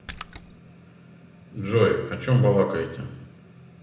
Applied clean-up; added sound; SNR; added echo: none; Splash, splatter; 13 dB; reverberation time 0.8 s.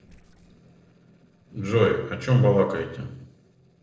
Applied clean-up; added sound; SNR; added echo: neural separator model SepFormer DNS4.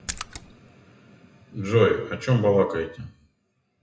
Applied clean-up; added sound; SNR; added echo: classical method WPE with log-MMSE.